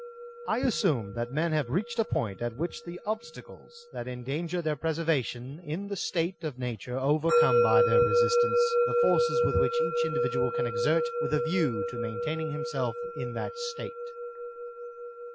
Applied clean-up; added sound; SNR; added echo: none; Musical instrument; -1 dB; none.